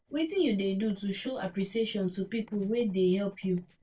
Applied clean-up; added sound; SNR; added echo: neural separator model SepFormer DNS4.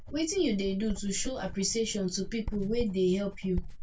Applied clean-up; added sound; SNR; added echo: none; Writing; 8 dB; reverberation time 0.1 s.